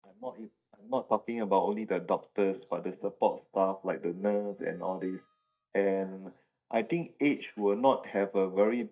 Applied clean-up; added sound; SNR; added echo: neural mask model DeepFilterNet 3.